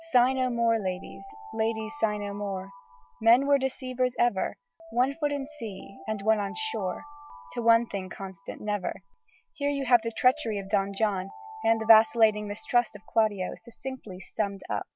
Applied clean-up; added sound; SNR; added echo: none; Alarm; 18 dB; none.